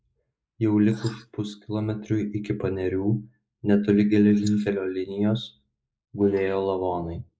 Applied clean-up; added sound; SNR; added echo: neural mask model Resemble Enhance denoiser.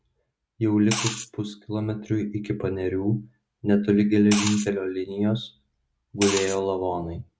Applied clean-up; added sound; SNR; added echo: none; Liquid; 7 dB; none.